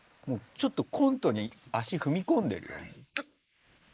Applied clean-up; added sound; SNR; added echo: neural mask model Resemble Enhance denoiser.